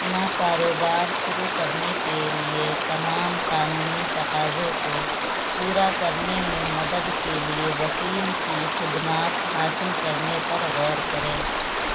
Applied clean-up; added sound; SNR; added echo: none; Stream; -2 dB; none.